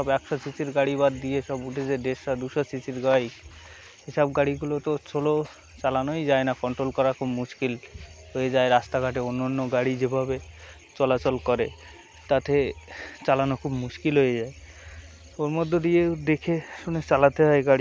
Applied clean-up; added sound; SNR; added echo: none; none; none; none.